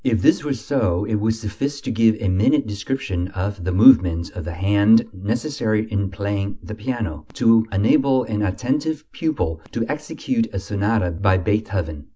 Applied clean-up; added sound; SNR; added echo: none; none; none; none.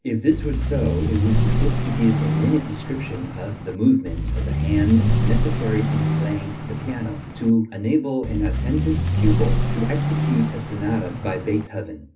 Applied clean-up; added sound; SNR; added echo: none; Vehicle; -2 dB; reverberation time 0.3 s.